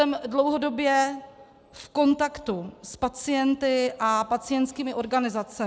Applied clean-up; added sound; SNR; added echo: none; none; none; none.